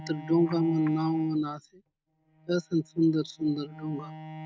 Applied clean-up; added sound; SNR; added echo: neural mask model RNNoise.